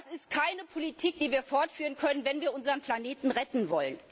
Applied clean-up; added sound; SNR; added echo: none; none; none; none.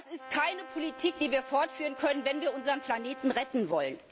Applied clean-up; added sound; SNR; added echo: none; Brass instrument; 15 dB; none.